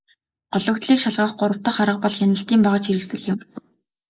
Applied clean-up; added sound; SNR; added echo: neural mask model Resemble Enhance denoiser.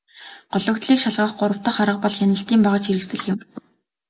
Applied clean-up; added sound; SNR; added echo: none; none; none; none.